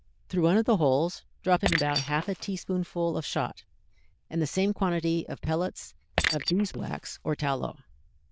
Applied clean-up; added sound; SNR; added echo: neural diffusion model UNIVERSE++.